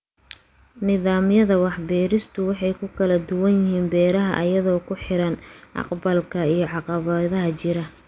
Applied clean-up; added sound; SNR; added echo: none; none; none; none.